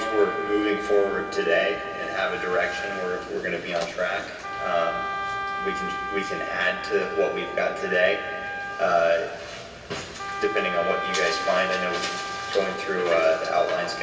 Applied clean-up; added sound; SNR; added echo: none; Wind instrument, woodwind instrument; 7 dB; reverberation time 2.6 s.